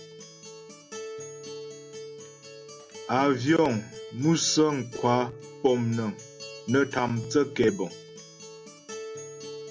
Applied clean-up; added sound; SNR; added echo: none; Acoustic guitar; 14 dB; none.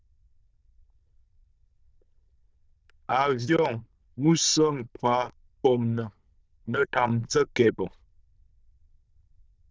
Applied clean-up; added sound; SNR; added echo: neural diffusion model UNIVERSE++.